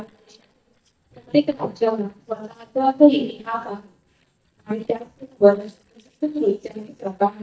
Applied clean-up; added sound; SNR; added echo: neural mask model DeepFilterNet 3.